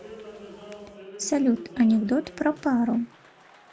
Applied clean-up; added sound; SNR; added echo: none; Applause; 18 dB; none.